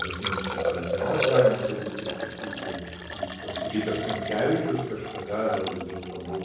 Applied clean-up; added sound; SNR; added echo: none; Liquid; -1 dB; reverberation time 1.1 s.